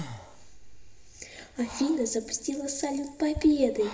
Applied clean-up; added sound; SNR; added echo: none; Breathing; 18 dB; reverberation time 1.7 s.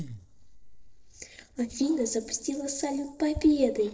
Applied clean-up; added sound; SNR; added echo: neural separator model SepFormer DNS4.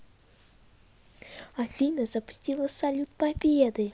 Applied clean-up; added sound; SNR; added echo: none; none; none; none.